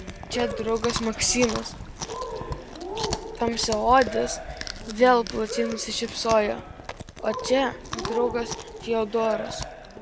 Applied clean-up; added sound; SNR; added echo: none; Chewing, mastication + Cheering; 8 dB; none.